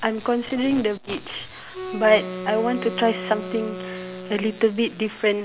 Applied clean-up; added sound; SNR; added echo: none; Wind instrument, woodwind instrument; 10 dB; none.